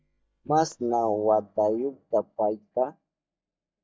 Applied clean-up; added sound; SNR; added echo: neural mask model DeepFilterNet 3.